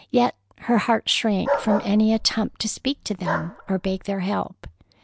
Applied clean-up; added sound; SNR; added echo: none; Bark; 7 dB; none.